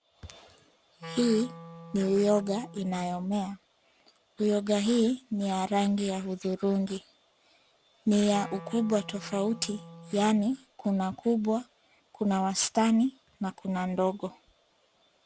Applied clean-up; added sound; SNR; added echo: none; Wind instrument, woodwind instrument; 18 dB; none.